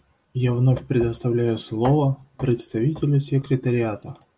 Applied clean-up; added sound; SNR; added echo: none; none; none; none.